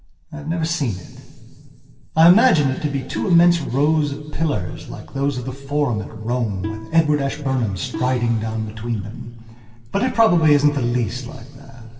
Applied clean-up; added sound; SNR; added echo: none; Plucked string instrument; 15 dB; reverberation time 2.5 s.